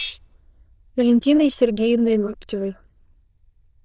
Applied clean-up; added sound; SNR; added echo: neural diffusion model UNIVERSE++.